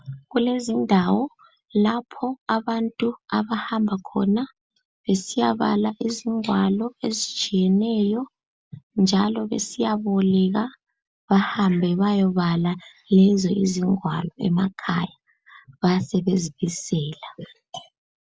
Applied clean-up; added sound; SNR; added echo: none; none; none; none.